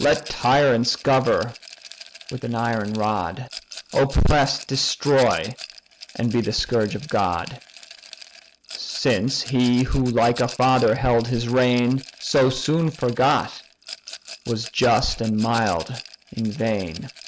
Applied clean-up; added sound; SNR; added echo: none; Rattle; 18 dB; none.